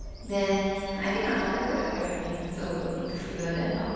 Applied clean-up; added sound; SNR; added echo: none; Bird vocalization, bird call, bird song; 12 dB; reverberation time 2.1 s.